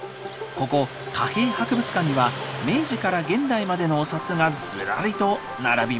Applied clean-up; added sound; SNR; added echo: none; Car passing by; 12 dB; none.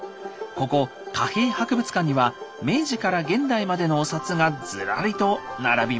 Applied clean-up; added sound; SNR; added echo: none; none; none; none.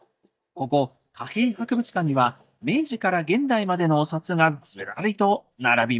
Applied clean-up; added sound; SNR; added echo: neural mask model DeepFilterNet 3.